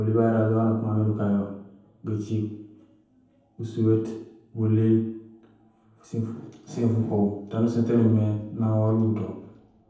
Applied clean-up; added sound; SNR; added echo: none; none; none; reverberation time 0.9 s.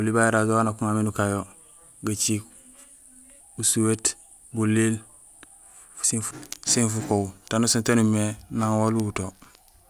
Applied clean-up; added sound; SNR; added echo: none; none; none; none.